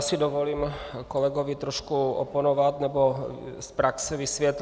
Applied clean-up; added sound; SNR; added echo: none; none; none; none.